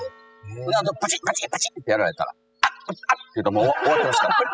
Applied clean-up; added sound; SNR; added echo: classical method spectral subtraction.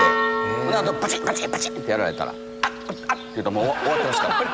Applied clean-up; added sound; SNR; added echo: none; Church bell; 3 dB; none.